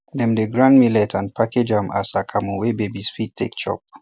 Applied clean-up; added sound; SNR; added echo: none; none; none; none.